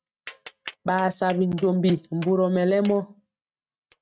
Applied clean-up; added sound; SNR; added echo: neural mask model RNNoise.